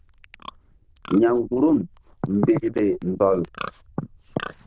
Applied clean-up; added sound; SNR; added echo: neural diffusion model UNIVERSE++.